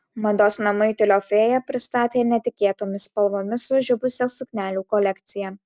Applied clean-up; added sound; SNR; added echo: none; none; none; none.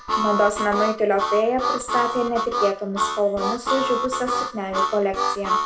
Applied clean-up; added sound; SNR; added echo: none; Harmonica; 1 dB; reverberation time 0.4 s.